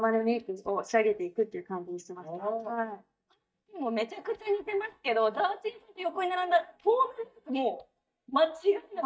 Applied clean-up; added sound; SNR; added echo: neural mask model DeepFilterNet 3.